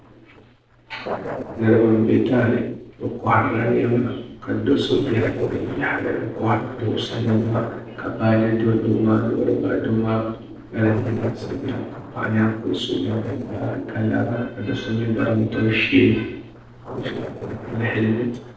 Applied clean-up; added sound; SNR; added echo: neural separator model SepFormer DNS4.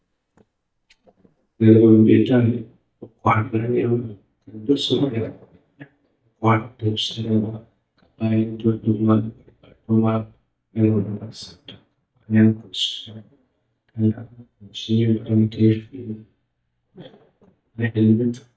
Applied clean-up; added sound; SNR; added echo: neural mask model DeepFilterNet 3.